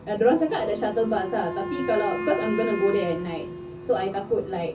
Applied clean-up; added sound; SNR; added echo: none; Wind instrument, woodwind instrument; 8 dB; reverberation time 0.3 s.